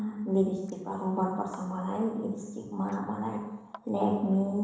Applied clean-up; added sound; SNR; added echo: neural separator model SepFormer DNS4.